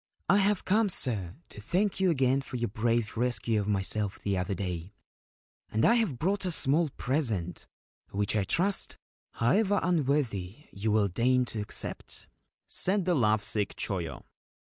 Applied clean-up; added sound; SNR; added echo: none; none; none; none.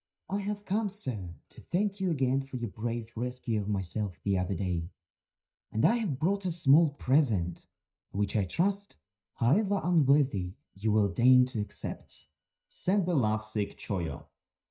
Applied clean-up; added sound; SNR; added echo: neural mask model DeepFilterNet 3.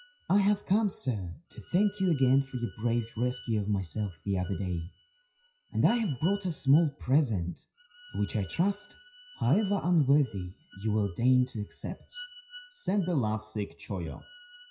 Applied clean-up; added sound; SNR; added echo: classical method WPE with log-MMSE.